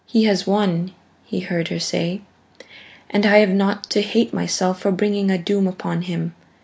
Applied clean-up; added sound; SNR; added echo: none; none; none; none.